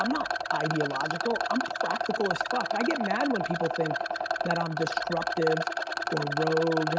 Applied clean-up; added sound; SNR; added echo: none; Rattle; 0 dB; none.